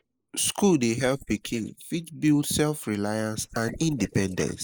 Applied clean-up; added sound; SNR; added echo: neural mask model Resemble Enhance denoiser.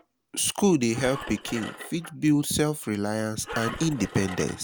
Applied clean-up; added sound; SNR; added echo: none; Engine; 14 dB; none.